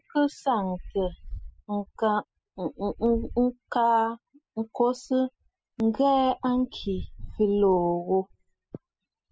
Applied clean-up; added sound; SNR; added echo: classical method spectral subtraction.